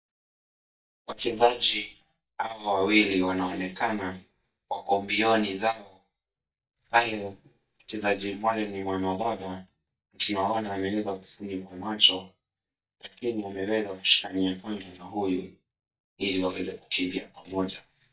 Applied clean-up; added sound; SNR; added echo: neural mask model DeepFilterNet 3.